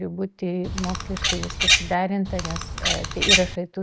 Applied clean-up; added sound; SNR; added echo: none; Bird vocalization, bird call, bird song; -4 dB; none.